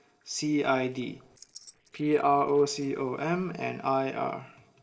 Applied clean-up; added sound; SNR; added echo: neural separator model SepFormer DNS4.